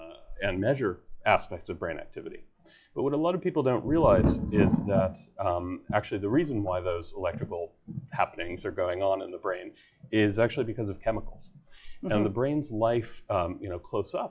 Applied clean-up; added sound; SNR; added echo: classical method log-MMSE.